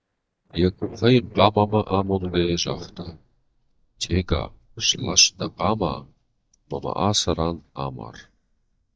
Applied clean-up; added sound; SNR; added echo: neural mask model DeepFilterNet 3.